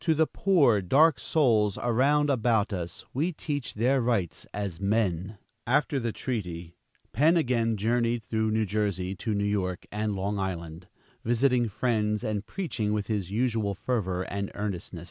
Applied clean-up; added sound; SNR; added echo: none; none; none; none.